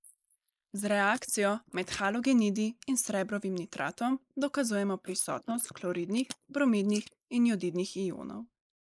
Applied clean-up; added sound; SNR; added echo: neural mask model Resemble Enhance denoiser.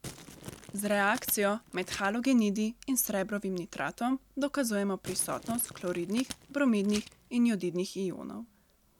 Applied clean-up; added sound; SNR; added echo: none; Crumpling, crinkling; 15 dB; none.